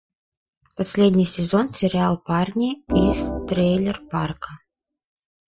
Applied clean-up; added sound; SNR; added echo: classical method Wiener filter.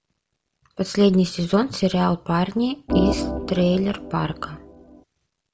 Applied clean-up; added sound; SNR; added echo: none; Organ; 4 dB; none.